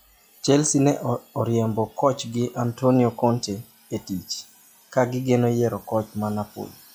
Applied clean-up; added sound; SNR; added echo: classical method log-MMSE.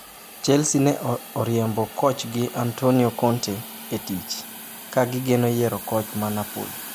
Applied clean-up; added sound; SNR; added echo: none; Hiss; 14 dB; none.